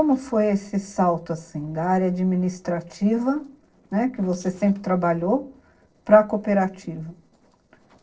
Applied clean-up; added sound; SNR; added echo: neural separator model SepFormer DNS4.